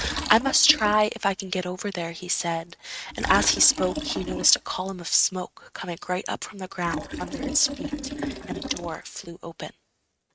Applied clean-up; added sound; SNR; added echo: neural mask model RNNoise.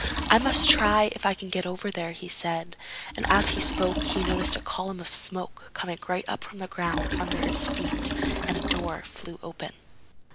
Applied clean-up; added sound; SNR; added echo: none; Liquid; 6 dB; none.